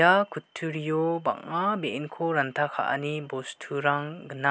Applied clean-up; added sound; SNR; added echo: none; none; none; none.